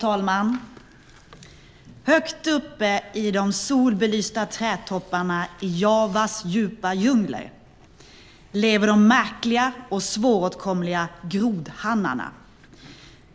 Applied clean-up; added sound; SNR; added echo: none; none; none; none.